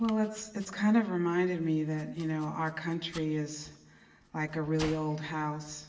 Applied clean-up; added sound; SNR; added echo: none; Domestic sounds, home sounds; 19 dB; reverberation time 0.9 s.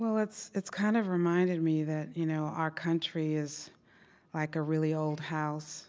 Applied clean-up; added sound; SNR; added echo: none; none; none; none.